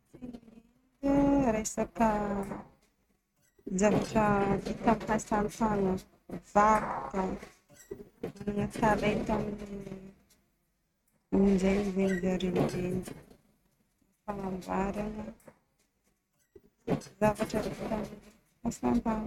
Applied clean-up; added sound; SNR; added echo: neural mask model RNNoise.